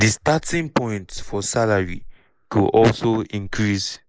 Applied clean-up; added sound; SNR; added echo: neural mask model Resemble Enhance denoiser.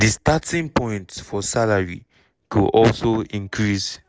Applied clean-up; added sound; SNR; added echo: none; none; none; none.